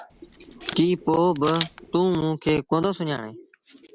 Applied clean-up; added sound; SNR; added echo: none; Camera; 14 dB; none.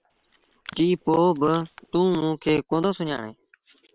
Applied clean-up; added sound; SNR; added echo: neural separator model SepFormer WHAM!.